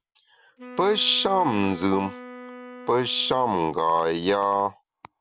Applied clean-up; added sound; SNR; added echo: none; Wind instrument, woodwind instrument; 18 dB; none.